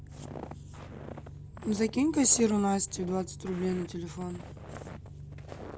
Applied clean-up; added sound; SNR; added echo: none; Walk, footsteps; 16 dB; none.